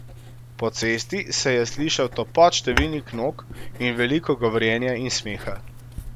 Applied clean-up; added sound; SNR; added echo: none; Tap / Hammer / Glass + Writing; 11 dB; none.